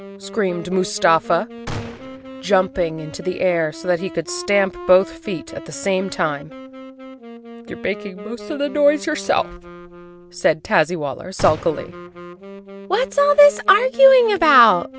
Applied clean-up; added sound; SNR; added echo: none; Gunshot, gunfire + Wind instrument, woodwind instrument; 15 dB; none.